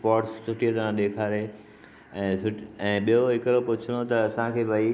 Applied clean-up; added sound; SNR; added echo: none; none; none; none.